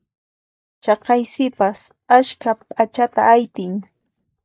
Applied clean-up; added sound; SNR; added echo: neural mask model DeepFilterNet 3.